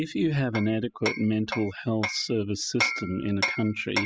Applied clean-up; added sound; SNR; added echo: classical method spectral subtraction.